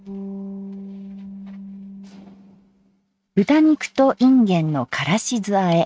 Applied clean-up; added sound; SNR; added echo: neural mask model RNNoise.